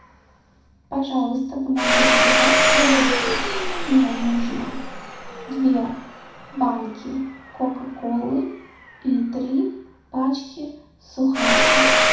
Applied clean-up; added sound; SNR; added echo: none; Domestic sounds, home sounds; -1 dB; reverberation time 0.6 s.